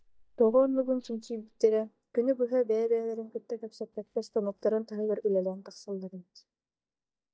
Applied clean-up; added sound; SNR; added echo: neural mask model DeepFilterNet 3.